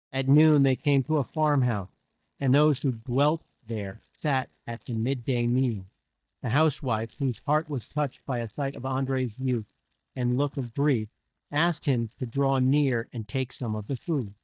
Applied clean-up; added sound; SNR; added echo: neural mask model DeepFilterNet 3.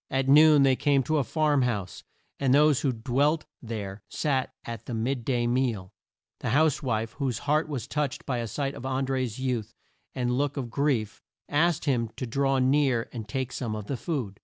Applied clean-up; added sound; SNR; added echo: none; none; none; none.